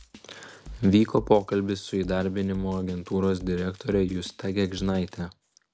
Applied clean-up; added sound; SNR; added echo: none; Drum kit; 19 dB; none.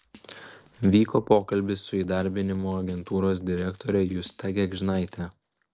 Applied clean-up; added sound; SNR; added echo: neural separator model SepFormer DNS4.